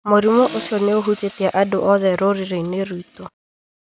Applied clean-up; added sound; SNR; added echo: none; Accelerating, revving, vroom; 20 dB; none.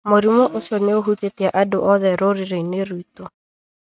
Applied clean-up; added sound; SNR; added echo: neural mask model RNNoise.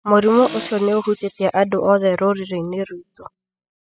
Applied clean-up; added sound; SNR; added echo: classical method spectral subtraction.